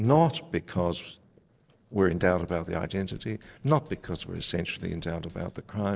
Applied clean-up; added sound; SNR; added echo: neural separator model SepFormer DNS4.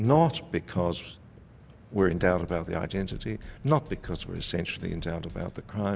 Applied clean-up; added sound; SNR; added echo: none; Drum kit; 15 dB; none.